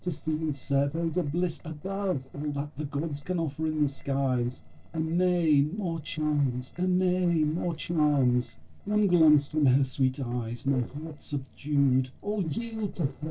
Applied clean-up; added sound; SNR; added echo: neural separator model SepFormer DNS4.